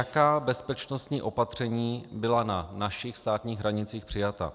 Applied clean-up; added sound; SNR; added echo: none; none; none; none.